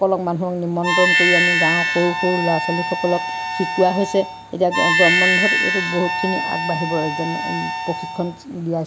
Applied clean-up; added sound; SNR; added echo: none; Harmonica; -1 dB; none.